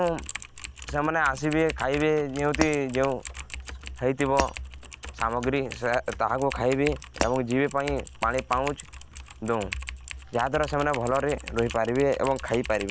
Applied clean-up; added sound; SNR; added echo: none; Typing + Shatter; 10 dB; none.